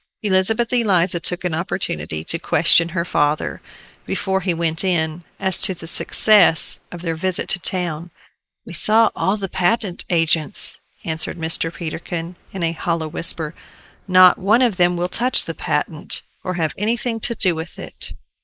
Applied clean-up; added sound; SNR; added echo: neural mask model Resemble Enhance denoiser.